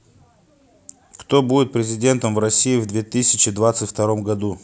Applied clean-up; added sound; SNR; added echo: none; none; none; none.